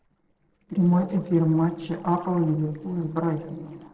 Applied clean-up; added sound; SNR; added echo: neural separator model SepFormer DNS4.